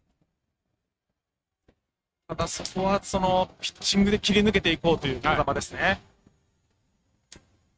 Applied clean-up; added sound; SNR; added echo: neural mask model RNNoise.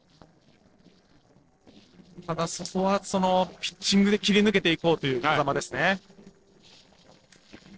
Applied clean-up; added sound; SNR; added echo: neural separator model SepFormer DNS4.